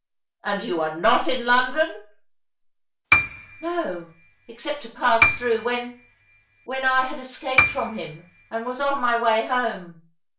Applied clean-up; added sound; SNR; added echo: none; Piano; 1 dB; reverberation time 0.3 s.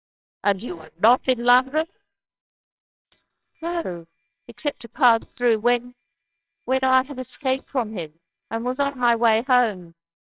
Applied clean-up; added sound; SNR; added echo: neural separator model SepFormer WHAMR!.